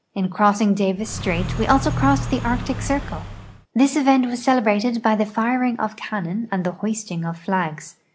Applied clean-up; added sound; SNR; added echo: none; Car; 6 dB; none.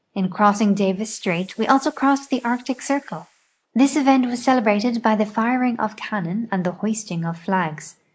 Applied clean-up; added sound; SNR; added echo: neural mask model Resemble Enhance denoiser.